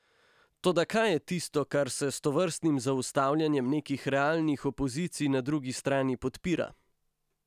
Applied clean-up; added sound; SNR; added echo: none; none; none; none.